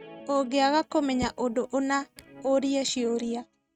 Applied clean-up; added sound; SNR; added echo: neural mask model RNNoise.